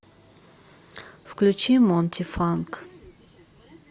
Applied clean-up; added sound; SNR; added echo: none; none; none; none.